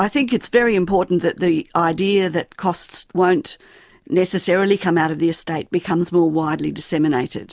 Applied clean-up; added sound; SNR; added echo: none; none; none; none.